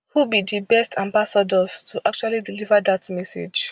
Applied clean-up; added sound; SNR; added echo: none; none; none; none.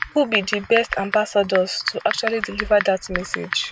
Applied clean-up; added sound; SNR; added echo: none; Typing; 8 dB; none.